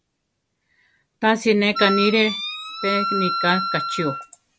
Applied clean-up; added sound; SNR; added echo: none; Wind instrument, woodwind instrument; 3 dB; none.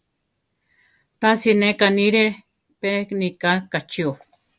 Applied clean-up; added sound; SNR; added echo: none; none; none; none.